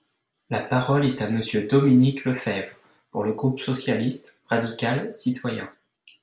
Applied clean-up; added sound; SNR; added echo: none; none; none; none.